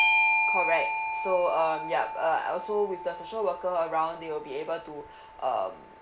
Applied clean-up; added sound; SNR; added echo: none; Bell / Doorbell; 1 dB; none.